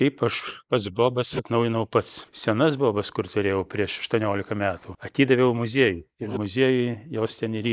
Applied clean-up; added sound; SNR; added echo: neural mask model Resemble Enhance denoiser.